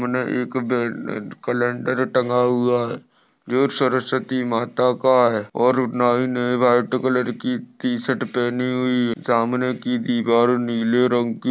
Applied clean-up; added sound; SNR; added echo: none; none; none; none.